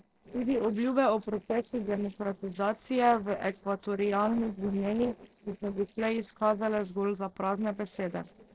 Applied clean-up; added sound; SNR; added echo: neural separator model SepFormer DNS4.